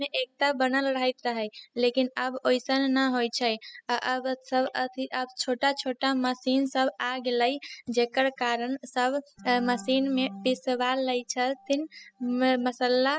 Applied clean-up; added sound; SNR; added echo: classical method spectral subtraction.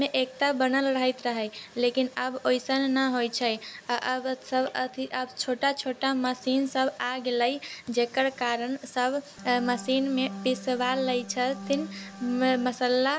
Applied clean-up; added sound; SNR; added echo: none; Organ; 13 dB; none.